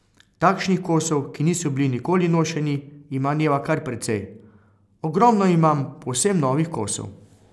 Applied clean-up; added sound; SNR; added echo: none; none; none; none.